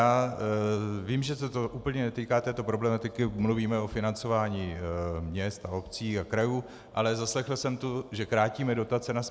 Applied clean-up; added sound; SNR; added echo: none; none; none; none.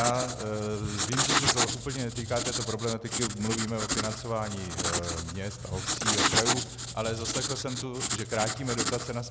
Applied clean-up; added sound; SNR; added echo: none; Writing; -2 dB; none.